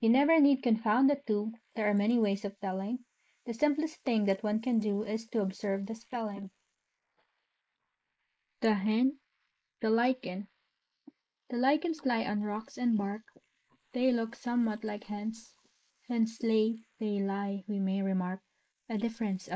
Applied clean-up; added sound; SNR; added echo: neural mask model Resemble Enhance denoiser.